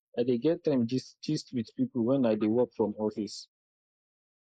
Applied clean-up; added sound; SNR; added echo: neural mask model Resemble Enhance denoiser.